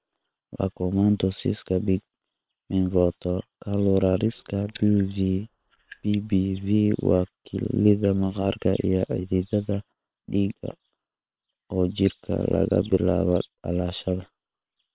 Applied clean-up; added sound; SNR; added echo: neural separator model SepFormer WHAM!.